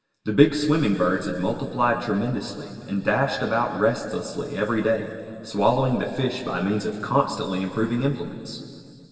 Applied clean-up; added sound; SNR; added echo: none; none; none; reverberation time 2.6 s.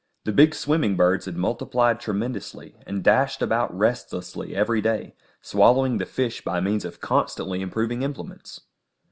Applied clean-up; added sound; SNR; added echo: none; none; none; none.